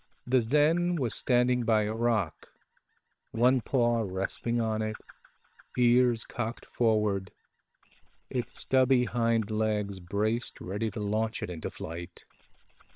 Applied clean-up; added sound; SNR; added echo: neural separator model SepFormer WHAM!.